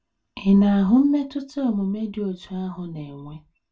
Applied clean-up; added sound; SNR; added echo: none; none; none; reverberation time 0.2 s.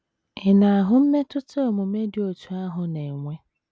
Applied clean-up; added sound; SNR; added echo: none; none; none; none.